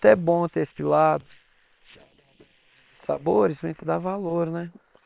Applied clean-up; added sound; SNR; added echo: neural separator model SepFormer WHAM!.